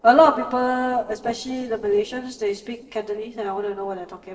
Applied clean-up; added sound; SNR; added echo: neural separator model SepFormer DNS4.